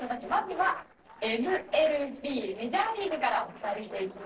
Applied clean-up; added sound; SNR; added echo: neural separator model SepFormer DNS4.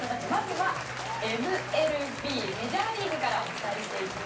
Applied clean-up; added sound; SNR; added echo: none; Applause / Cheering; 5 dB; reverberation time 0.4 s.